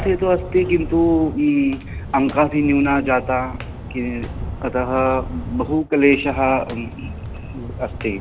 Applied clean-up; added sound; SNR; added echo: none; Walk, footsteps; 10 dB; none.